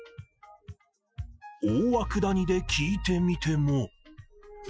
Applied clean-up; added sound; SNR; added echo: classical method Wiener filter.